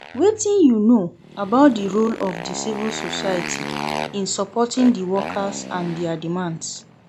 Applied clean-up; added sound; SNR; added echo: none; Motorcycle; 11 dB; none.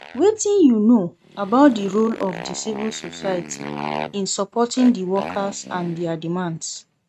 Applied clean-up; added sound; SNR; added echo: neural mask model RNNoise.